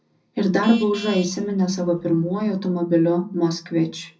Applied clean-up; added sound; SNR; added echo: none; Traffic noise, roadway noise / Vehicle horn, car horn, honking; 19 dB; reverberation time 0.4 s.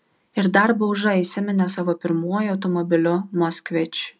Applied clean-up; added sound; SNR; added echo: none; none; none; none.